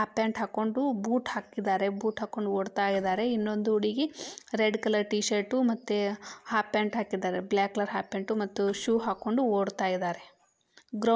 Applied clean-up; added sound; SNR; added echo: neural separator model SepFormer DNS4.